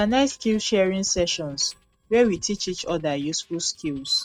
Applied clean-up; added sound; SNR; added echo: neural mask model RNNoise.